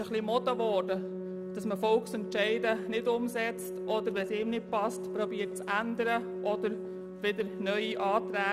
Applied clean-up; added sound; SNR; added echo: none; Organ; 7 dB; none.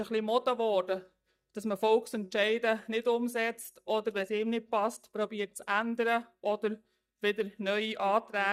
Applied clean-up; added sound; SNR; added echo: neural mask model DeepFilterNet 3.